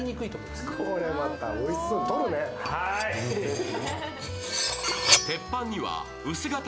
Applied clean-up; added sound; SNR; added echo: none; Cutlery, silverware; 0 dB; none.